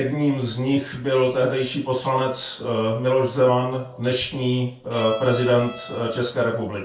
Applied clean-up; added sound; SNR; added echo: none; Bowed string instrument; 14 dB; reverberation time 0.3 s.